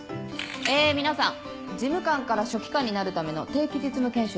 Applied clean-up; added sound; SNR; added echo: none; none; none; none.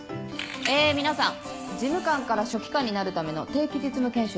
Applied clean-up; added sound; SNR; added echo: none; Fart; 16 dB; none.